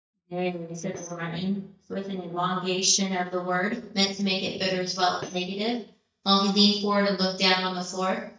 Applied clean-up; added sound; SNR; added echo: neural mask model DeepFilterNet 3.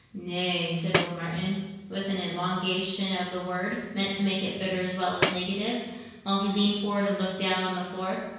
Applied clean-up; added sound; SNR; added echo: none; Tambourine; -1 dB; reverberation time 1.0 s.